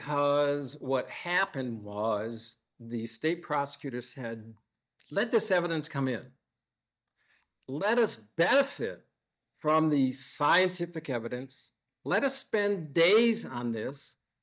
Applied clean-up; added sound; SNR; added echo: neural mask model DeepFilterNet 3.